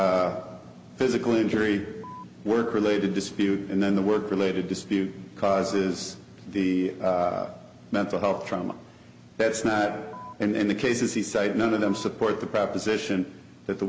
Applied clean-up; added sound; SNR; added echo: none; Alarm; 14 dB; none.